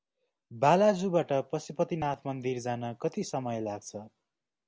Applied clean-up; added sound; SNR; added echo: none; none; none; none.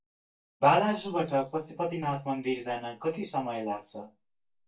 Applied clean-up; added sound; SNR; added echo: neural mask model DeepFilterNet 3.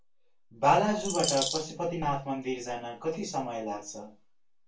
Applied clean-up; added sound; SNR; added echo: none; Bird vocalization, bird call, bird song; 2 dB; reverberation time 0.2 s.